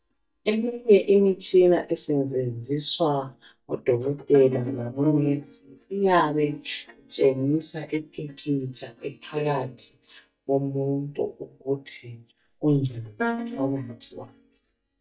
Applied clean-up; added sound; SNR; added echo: neural mask model DeepFilterNet 3.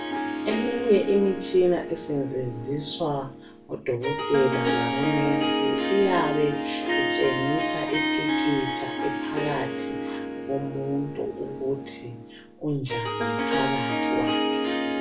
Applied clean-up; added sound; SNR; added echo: none; Harp; 0 dB; reverberation time 0.3 s.